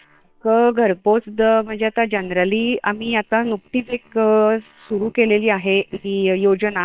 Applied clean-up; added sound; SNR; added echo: neural separator model SepFormer WHAM!.